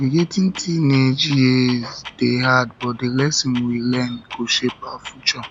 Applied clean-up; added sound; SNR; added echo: none; Clock; 20 dB; none.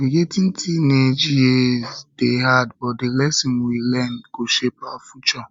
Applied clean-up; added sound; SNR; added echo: none; none; none; none.